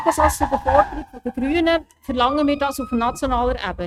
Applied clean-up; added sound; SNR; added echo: neural mask model RNNoise.